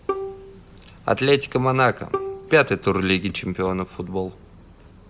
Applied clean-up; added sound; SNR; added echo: none; Bowed string instrument; 11 dB; none.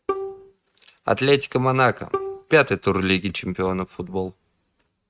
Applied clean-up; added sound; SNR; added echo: neural mask model RNNoise.